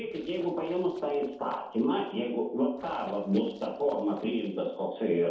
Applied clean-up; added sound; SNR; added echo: neural separator model SepFormer DNS4.